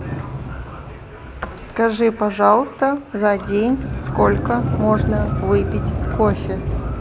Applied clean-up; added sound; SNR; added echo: none; Sliding door; 4 dB; none.